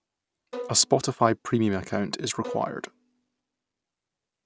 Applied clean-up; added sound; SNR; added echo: none; Bowed string instrument; 15 dB; none.